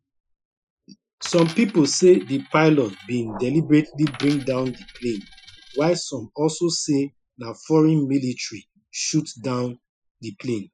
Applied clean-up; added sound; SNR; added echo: classical method Wiener filter.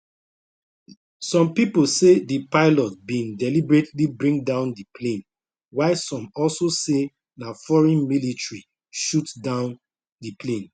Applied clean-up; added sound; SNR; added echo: none; none; none; none.